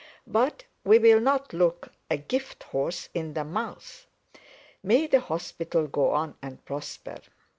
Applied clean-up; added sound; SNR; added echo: none; none; none; none.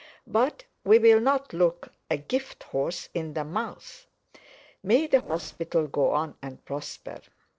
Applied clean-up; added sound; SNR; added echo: neural separator model SepFormer DNS4.